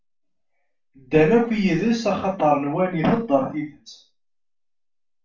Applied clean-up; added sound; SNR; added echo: none; none; none; reverberation time 0.3 s.